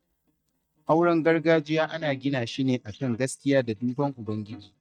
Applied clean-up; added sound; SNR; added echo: neural mask model DeepFilterNet 3.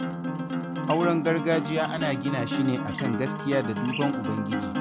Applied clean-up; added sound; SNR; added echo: none; Acoustic guitar; 2 dB; none.